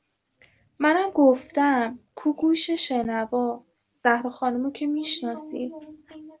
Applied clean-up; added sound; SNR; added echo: none; none; none; none.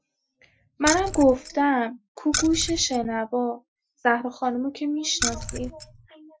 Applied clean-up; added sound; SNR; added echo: classical method Wiener filter.